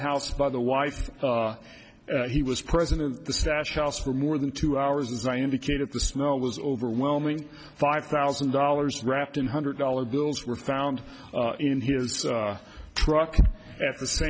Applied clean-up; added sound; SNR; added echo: none; none; none; none.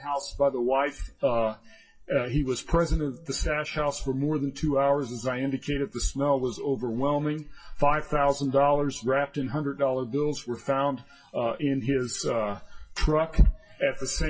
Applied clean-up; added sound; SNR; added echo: classical method WPE with log-MMSE.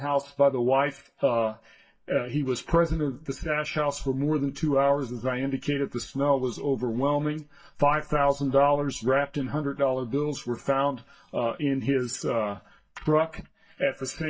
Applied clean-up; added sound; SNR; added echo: neural mask model DeepFilterNet 3.